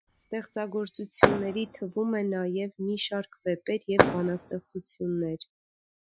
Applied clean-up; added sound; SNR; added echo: classical method Wiener filter.